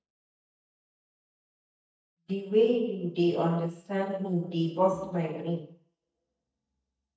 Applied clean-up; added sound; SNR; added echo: neural mask model DeepFilterNet 3.